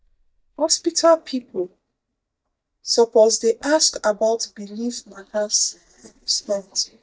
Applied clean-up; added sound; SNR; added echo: neural mask model DeepFilterNet 3.